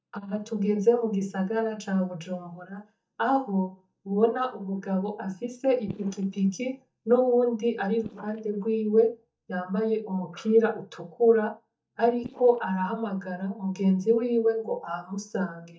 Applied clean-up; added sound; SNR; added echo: neural mask model DeepFilterNet 3.